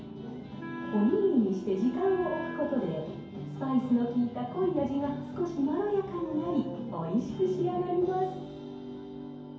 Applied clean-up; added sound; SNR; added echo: none; Wind instrument, woodwind instrument; 12 dB; reverberation time 2.4 s.